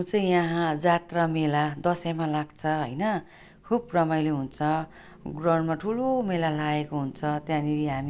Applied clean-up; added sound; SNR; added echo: none; none; none; none.